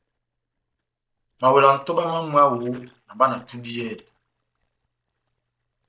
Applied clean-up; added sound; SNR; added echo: neural mask model DeepFilterNet 3.